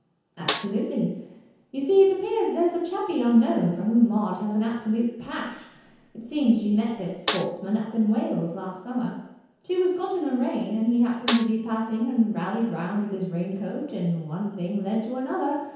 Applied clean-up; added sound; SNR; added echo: none; Snare drum; 9 dB; reverberation time 0.9 s.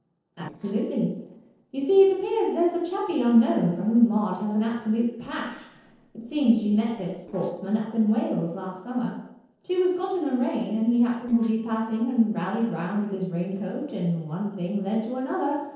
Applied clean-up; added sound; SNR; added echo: neural separator model SepFormer DNS4.